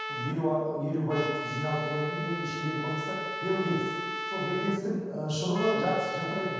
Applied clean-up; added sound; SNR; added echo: none; Trumpet; 5 dB; reverberation time 1.2 s.